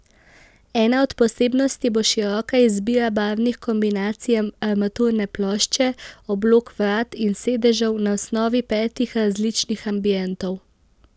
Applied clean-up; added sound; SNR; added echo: none; none; none; none.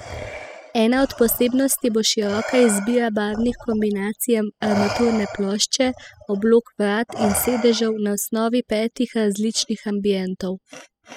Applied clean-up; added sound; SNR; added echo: classical method spectral subtraction.